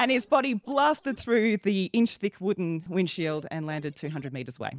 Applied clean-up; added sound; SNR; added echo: neural separator model SepFormer DNS4.